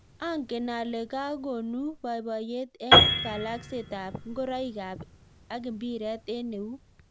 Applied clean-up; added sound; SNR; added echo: none; Piano; -3 dB; none.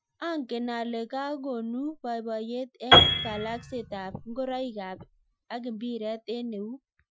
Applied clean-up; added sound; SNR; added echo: classical method Wiener filter.